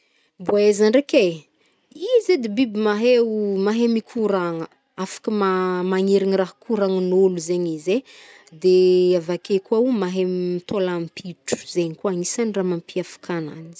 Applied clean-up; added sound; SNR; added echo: none; none; none; none.